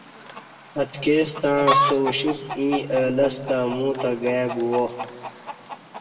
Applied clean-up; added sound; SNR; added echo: none; Chicken, rooster; 6 dB; reverberation time 1.4 s.